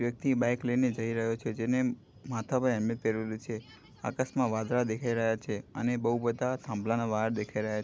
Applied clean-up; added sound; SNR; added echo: none; none; none; none.